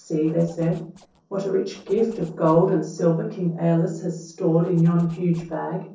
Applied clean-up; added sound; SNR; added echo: neural separator model SepFormer DNS4.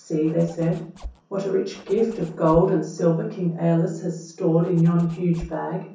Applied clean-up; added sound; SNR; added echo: none; Zipper (clothing); 19 dB; reverberation time 0.6 s.